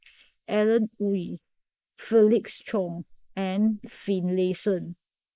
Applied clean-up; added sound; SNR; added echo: neural mask model Resemble Enhance denoiser.